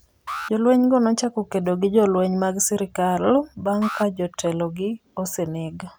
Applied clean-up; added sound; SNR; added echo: none; Alarm; 16 dB; none.